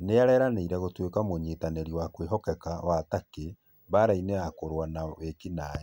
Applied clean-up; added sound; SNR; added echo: none; none; none; none.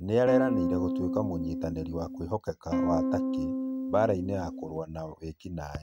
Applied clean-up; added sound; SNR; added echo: neural mask model RNNoise.